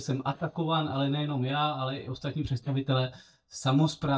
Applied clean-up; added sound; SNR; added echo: neural mask model DeepFilterNet 3.